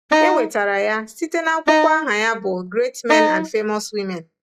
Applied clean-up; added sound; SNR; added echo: classical method log-MMSE.